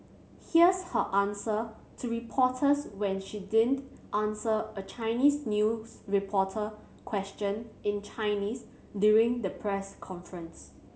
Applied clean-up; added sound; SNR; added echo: none; none; none; none.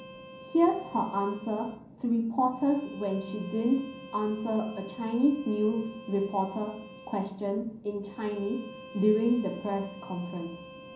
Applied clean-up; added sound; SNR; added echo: none; Bowed string instrument; 18 dB; reverberation time 0.6 s.